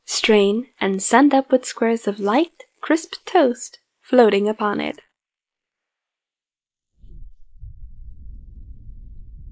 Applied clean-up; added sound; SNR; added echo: neural mask model Resemble Enhance denoiser.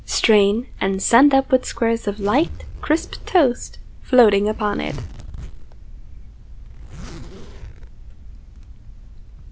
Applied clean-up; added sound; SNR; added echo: none; Zipper (clothing); 13 dB; none.